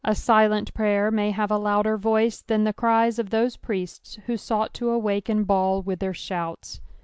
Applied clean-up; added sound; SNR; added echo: none; none; none; none.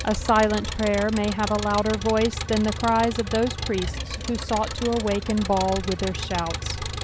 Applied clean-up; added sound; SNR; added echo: none; Engine; 7 dB; none.